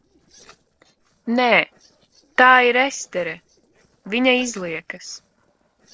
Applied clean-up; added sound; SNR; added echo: neural separator model SepFormer DNS4.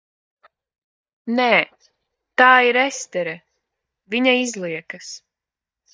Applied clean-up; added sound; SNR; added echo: neural mask model DeepFilterNet 3.